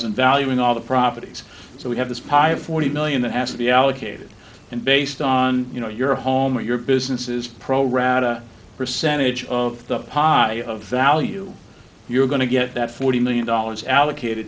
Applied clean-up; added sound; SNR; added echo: none; none; none; none.